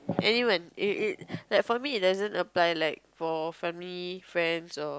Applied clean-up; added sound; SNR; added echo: none; none; none; none.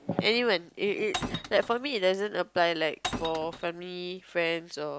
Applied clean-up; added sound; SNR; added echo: none; Glass; 9 dB; none.